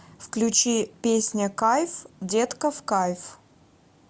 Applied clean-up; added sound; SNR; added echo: none; none; none; none.